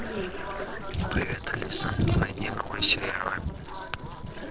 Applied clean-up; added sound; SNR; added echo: neural separator model SepFormer DNS4.